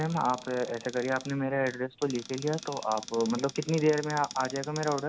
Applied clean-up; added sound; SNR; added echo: none; Cupboard open or close; 15 dB; none.